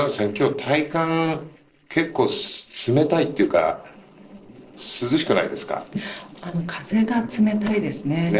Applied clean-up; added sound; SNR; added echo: neural separator model SepFormer DNS4.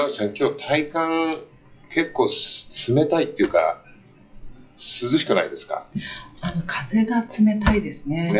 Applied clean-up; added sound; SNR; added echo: classical method WPE with log-MMSE.